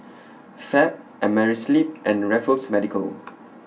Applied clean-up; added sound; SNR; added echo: none; none; none; reverberation time 0.2 s.